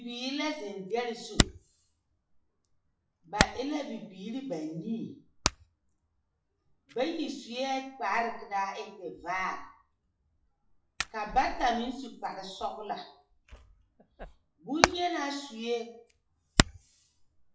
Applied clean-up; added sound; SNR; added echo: classical method WPE with log-MMSE.